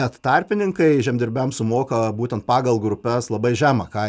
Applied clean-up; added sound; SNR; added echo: none; none; none; none.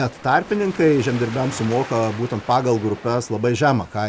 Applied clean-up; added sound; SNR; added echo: none; Waves, surf; 17 dB; none.